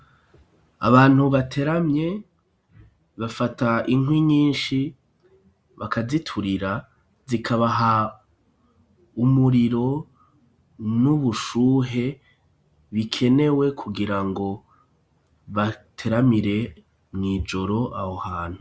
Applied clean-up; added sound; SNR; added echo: none; none; none; none.